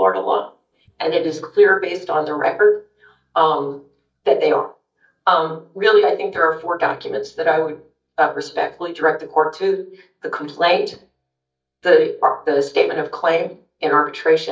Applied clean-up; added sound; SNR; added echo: neural mask model DeepFilterNet 3.